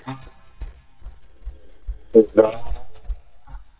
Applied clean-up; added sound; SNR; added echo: neural mask model DeepFilterNet 3.